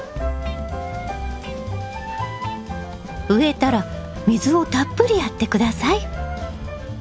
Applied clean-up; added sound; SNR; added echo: none; none; none; none.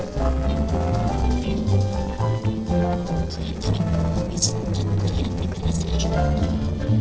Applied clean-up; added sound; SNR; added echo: neural separator model SepFormer DNS4.